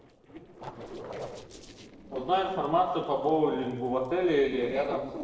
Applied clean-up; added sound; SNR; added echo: neural separator model SepFormer DNS4.